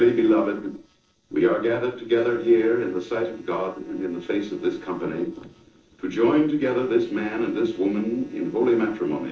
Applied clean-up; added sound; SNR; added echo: neural separator model SepFormer DNS4.